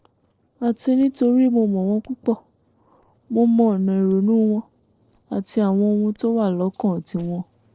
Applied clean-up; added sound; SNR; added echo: neural separator model SepFormer DNS4.